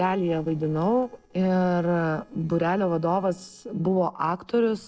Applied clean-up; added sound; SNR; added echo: neural separator model SepFormer DNS4.